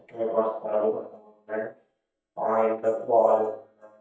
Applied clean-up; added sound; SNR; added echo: neural mask model DeepFilterNet 3.